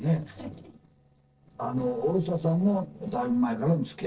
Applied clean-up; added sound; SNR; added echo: neural separator model SepFormer DNS4.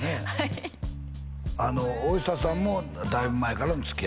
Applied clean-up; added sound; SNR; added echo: none; none; none; none.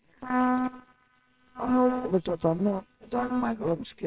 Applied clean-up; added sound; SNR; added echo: neural separator model SepFormer WHAMR!.